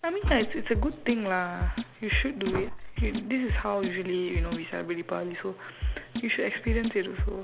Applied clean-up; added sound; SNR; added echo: none; Drum kit + Slam; 2 dB; none.